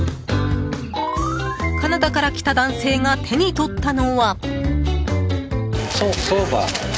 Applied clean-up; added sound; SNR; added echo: none; none; none; none.